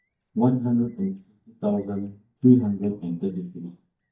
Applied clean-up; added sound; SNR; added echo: neural mask model DeepFilterNet 3.